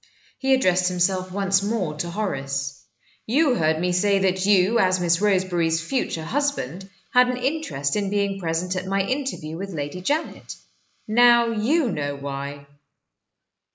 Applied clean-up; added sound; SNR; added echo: neural mask model Resemble Enhance denoiser.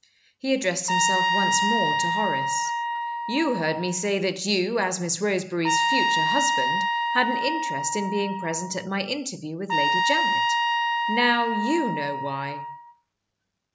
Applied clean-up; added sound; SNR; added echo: none; Trumpet; -2 dB; none.